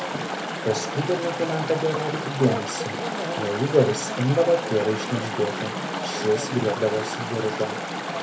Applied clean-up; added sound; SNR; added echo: none; Chatter / Stream; 4 dB; reverberation time 0.3 s.